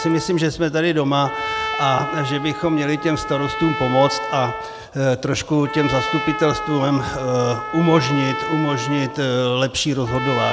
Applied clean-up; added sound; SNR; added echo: none; Trumpet; 7 dB; none.